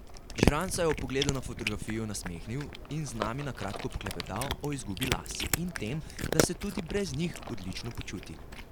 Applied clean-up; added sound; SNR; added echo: none; Cat; 0 dB; none.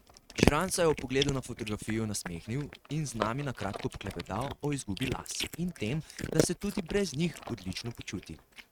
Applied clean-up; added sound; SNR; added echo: neural mask model RNNoise.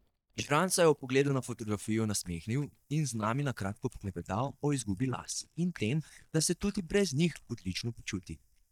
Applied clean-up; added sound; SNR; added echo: neural mask model DeepFilterNet 3.